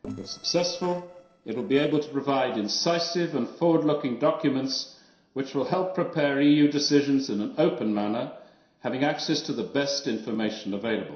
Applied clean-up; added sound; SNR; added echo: neural separator model SepFormer DNS4.